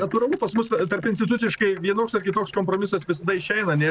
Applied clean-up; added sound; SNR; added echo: neural separator model SepFormer DNS4.